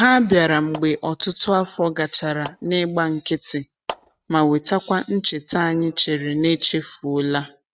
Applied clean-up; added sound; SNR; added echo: neural mask model RNNoise.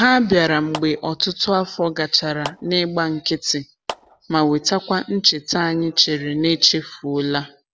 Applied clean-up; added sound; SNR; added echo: none; Clapping; 17 dB; none.